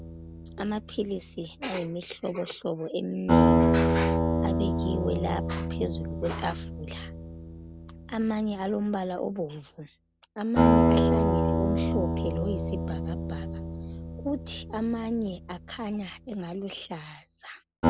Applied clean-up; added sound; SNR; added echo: none; Acoustic guitar; -5 dB; none.